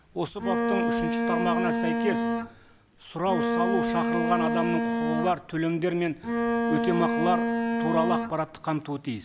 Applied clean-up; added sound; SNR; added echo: none; Bowed string instrument; -2 dB; none.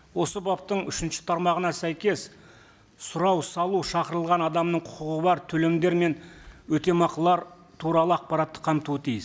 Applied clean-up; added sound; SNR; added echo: none; none; none; none.